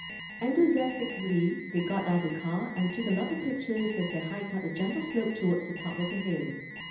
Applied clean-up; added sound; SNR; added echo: none; Alarm; 11 dB; reverberation time 0.9 s.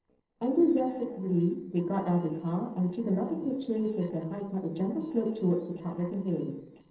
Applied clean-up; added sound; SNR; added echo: neural separator model SepFormer DNS4.